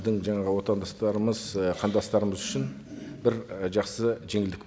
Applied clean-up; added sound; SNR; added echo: none; none; none; none.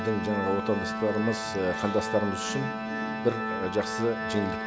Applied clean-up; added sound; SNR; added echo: none; Organ; 3 dB; none.